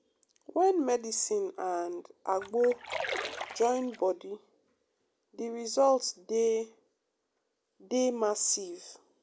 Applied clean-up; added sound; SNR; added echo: none; Splash, splatter; 8 dB; none.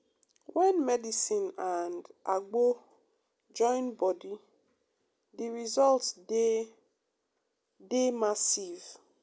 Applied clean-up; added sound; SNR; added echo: none; none; none; none.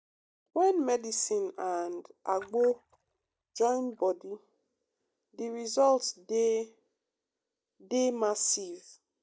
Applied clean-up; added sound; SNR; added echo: neural mask model DeepFilterNet 3.